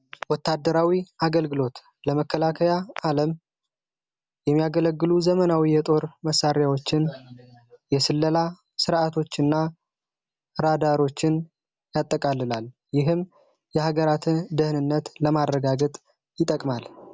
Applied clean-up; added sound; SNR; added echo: none; none; none; none.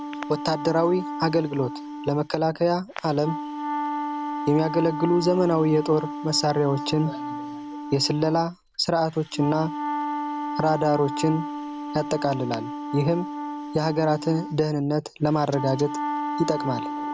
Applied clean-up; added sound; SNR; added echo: none; Wind instrument, woodwind instrument; 7 dB; none.